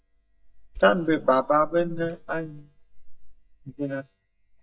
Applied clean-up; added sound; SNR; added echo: neural mask model DeepFilterNet 3.